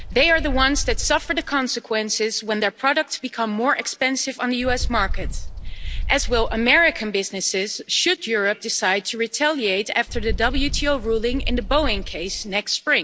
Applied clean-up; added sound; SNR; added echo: none; Bird; 6 dB; none.